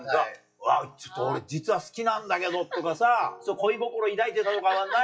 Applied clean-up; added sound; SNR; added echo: classical method WPE with log-MMSE.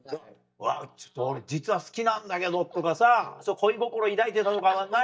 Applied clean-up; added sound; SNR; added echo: neural mask model DeepFilterNet 3.